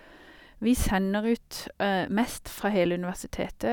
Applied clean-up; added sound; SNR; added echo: none; none; none; none.